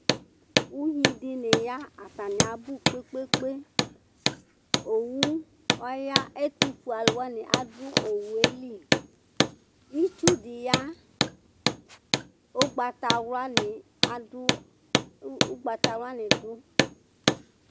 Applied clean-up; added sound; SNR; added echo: none; Hammer; -4 dB; none.